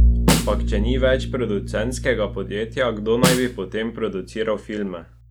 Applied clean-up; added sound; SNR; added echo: none; Snare drum + Bowed string instrument; -1 dB; none.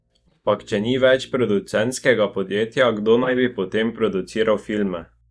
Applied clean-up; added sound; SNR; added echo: neural mask model DeepFilterNet 3.